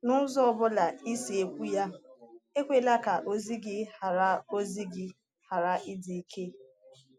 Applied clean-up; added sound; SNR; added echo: none; none; none; none.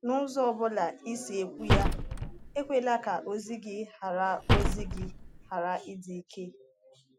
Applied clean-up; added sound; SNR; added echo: none; Slam; -5 dB; none.